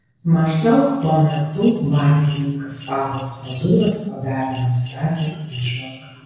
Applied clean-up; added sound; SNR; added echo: neural separator model SepFormer DNS4.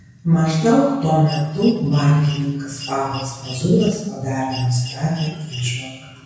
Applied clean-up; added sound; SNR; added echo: none; Mechanisms; 17 dB; reverberation time 1.0 s.